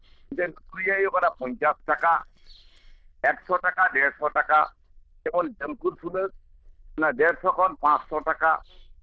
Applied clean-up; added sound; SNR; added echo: neural diffusion model UNIVERSE++.